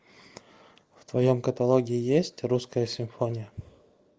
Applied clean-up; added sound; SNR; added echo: neural mask model Resemble Enhance denoiser.